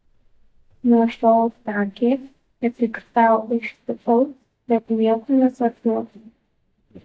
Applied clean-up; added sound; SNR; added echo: neural mask model DeepFilterNet 3.